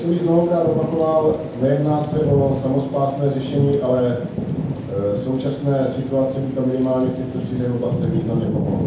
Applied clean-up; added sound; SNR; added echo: none; Thunder / Rain; 6 dB; reverberation time 0.7 s.